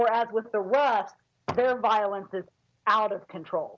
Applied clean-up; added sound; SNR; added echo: none; none; none; none.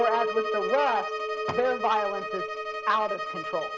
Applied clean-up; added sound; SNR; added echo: none; Bowed string instrument + Chink, clink; 3 dB; none.